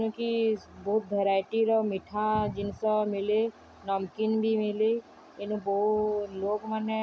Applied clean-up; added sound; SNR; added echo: none; none; none; none.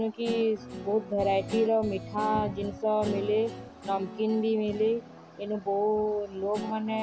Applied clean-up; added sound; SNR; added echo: none; Guitar; 11 dB; none.